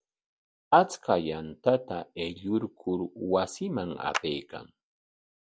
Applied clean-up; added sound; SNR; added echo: none; Clapping; 11 dB; none.